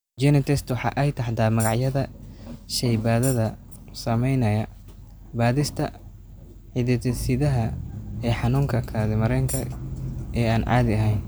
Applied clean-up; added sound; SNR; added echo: none; Tambourine; 15 dB; none.